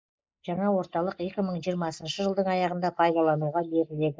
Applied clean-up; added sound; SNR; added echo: neural mask model Resemble Enhance denoiser.